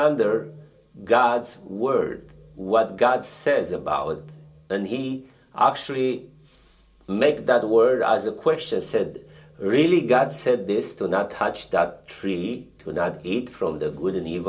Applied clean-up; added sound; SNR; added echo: none; none; none; reverberation time 0.2 s.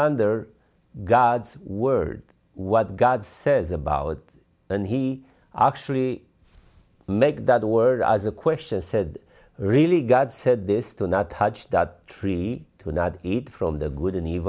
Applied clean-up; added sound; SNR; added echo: none; none; none; none.